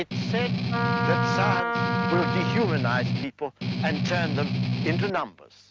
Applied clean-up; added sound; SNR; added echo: none; Wind instrument, woodwind instrument + Strum; -5 dB; none.